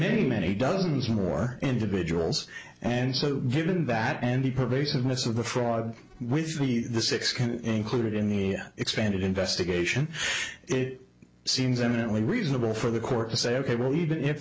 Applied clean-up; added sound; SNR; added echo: none; none; none; none.